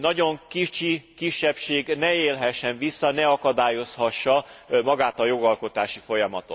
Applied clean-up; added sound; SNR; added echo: none; none; none; none.